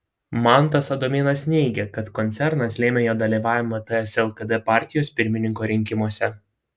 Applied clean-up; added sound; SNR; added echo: none; none; none; none.